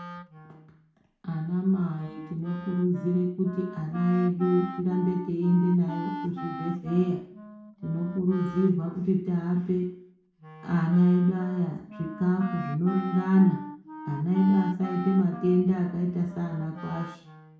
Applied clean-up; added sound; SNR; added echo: none; Wind instrument, woodwind instrument; 14 dB; reverberation time 0.6 s.